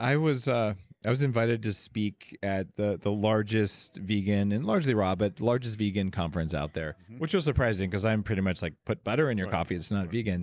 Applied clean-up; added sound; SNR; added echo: none; none; none; none.